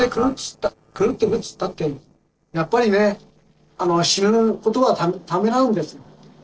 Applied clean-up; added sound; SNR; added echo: neural separator model SepFormer DNS4.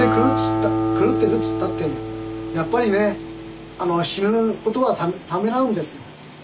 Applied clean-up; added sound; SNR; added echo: none; Acoustic guitar; 3 dB; none.